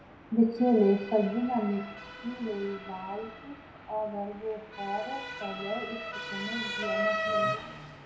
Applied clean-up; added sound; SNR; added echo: none; Motor vehicle (road) / Siren; 6 dB; reverberation time 0.6 s.